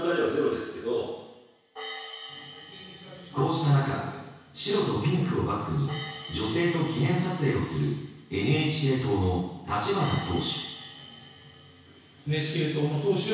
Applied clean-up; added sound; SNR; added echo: none; Hi-hat; 16 dB; reverberation time 1.1 s.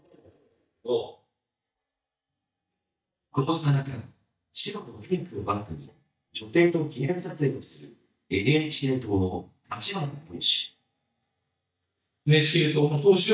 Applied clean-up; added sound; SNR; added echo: neural mask model DeepFilterNet 3.